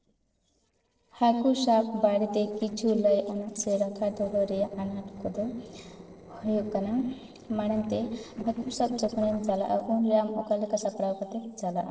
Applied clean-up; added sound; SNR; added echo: neural separator model SepFormer DNS4.